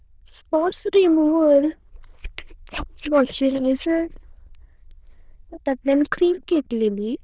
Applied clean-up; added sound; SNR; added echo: neural diffusion model UNIVERSE++.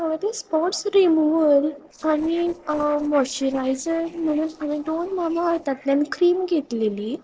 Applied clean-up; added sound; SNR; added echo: neural separator model SepFormer DNS4.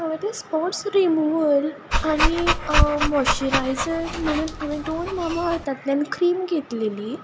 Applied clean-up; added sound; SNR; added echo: none; Dog; 0 dB; none.